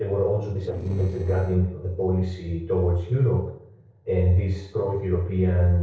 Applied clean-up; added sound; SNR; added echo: neural separator model SepFormer DNS4.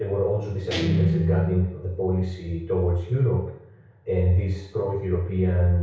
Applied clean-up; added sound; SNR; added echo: none; Guitar; 5 dB; reverberation time 0.6 s.